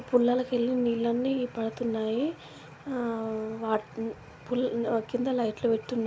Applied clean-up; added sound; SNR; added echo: none; none; none; none.